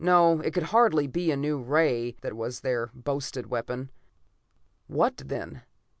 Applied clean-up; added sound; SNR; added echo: none; none; none; none.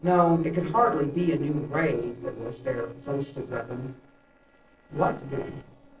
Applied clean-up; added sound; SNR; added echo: neural separator model SepFormer DNS4.